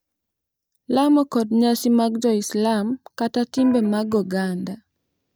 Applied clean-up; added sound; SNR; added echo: neural mask model DeepFilterNet 3.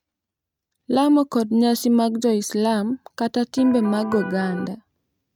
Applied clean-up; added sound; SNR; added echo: neural mask model RNNoise.